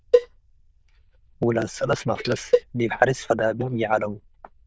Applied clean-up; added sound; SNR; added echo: neural diffusion model UNIVERSE++.